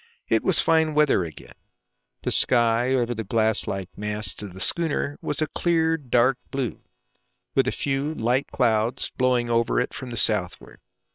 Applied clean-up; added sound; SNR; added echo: neural separator model SepFormer WHAM!.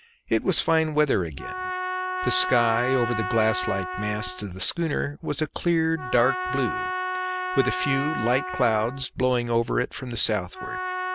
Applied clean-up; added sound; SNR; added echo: none; Trumpet; 6 dB; none.